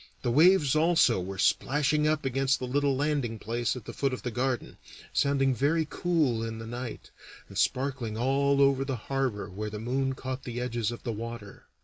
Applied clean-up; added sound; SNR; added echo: none; none; none; none.